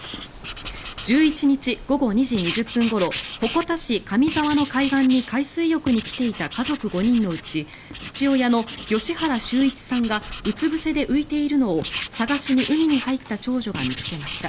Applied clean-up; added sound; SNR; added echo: none; Writing; 12 dB; none.